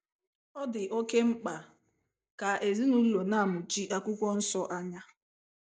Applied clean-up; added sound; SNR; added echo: none; none; none; none.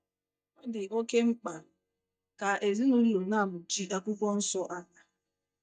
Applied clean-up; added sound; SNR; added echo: neural mask model DeepFilterNet 3.